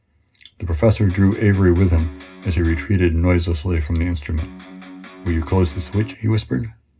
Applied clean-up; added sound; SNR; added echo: none; Electric guitar; 19 dB; reverberation time 0.2 s.